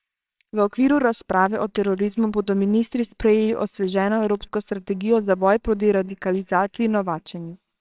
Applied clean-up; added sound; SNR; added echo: neural separator model SepFormer WHAMR!.